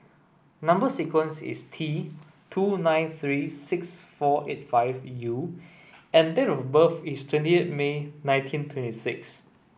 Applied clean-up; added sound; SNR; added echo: none; none; none; none.